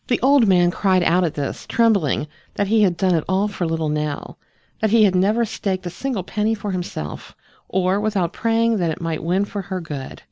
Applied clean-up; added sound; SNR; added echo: none; none; none; none.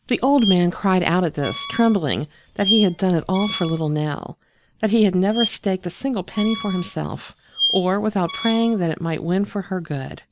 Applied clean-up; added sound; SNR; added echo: none; Squeak; 9 dB; none.